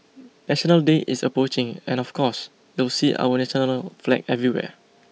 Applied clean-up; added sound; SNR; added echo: none; none; none; none.